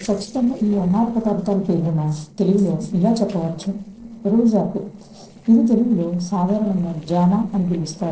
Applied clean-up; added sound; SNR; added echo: neural separator model SepFormer DNS4.